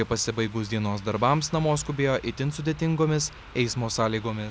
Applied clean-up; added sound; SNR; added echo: none; none; none; none.